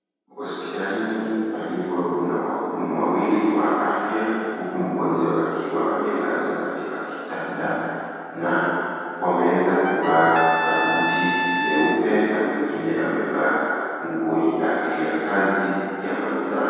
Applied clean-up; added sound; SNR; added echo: none; Trumpet; 3 dB; reverberation time 2.2 s.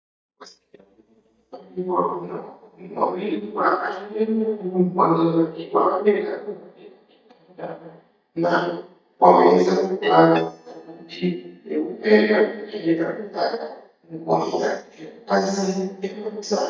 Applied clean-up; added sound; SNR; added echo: neural mask model DeepFilterNet 3.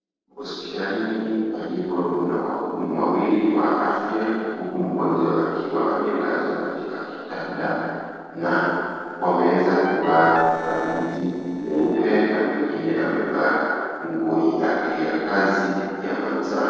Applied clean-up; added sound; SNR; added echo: neural separator model SepFormer DNS4.